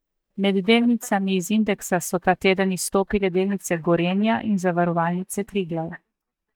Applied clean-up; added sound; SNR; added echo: neural mask model DeepFilterNet 3.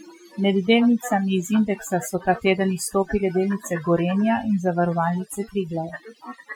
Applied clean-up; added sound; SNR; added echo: classical method Wiener filter.